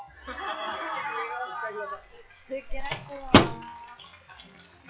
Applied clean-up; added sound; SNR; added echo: classical method log-MMSE.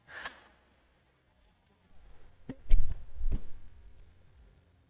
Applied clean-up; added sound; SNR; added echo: neural mask model DeepFilterNet 3.